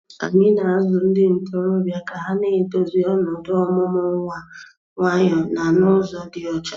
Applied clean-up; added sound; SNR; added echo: none; none; none; none.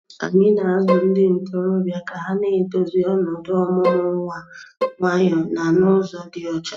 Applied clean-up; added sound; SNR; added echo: neural mask model RNNoise.